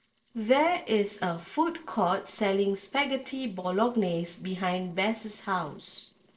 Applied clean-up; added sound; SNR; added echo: neural separator model SepFormer DNS4.